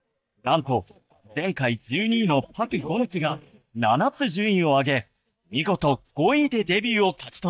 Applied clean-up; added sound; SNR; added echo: neural mask model DeepFilterNet 3.